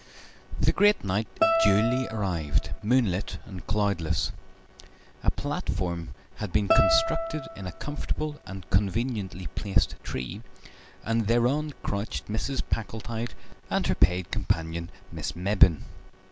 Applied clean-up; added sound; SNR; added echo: none; Guitar; 6 dB; none.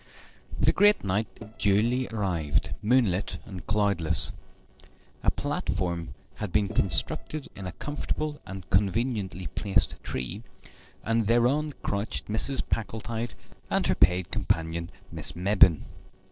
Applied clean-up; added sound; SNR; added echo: neural separator model SepFormer DNS4.